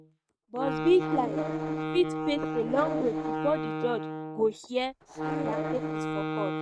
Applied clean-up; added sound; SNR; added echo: neural mask model RNNoise.